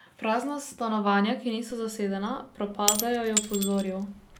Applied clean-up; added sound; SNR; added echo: none; Shatter / Crushing; 5 dB; none.